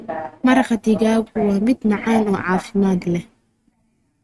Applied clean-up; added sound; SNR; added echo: neural mask model RNNoise.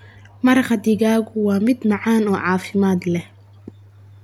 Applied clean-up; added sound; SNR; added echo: none; none; none; none.